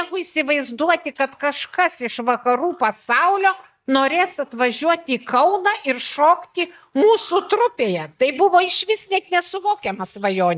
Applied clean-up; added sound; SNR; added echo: neural mask model DeepFilterNet 3.